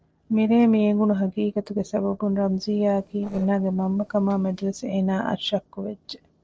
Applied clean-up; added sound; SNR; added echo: neural separator model SepFormer DNS4.